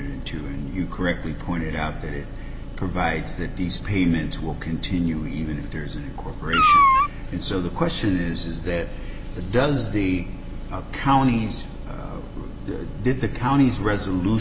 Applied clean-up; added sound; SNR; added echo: none; Meow; -4 dB; none.